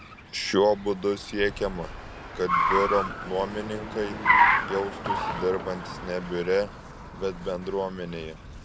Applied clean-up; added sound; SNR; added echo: none; Car; 0 dB; none.